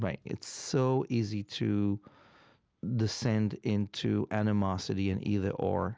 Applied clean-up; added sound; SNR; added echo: none; none; none; none.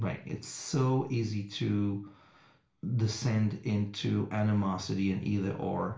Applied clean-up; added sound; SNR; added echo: none; none; none; reverberation time 0.4 s.